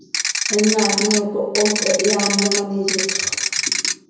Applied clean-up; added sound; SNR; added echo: none; Ratchet, pawl / Percussion; 0 dB; reverberation time 1.0 s.